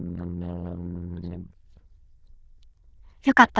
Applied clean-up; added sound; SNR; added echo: neural diffusion model UNIVERSE++.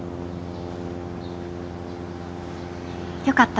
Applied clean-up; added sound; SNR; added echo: none; Brass instrument; 6 dB; none.